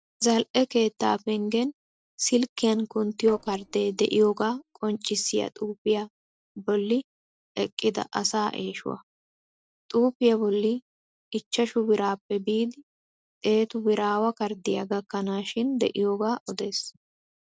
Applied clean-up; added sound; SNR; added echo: neural separator model SepFormer DNS4.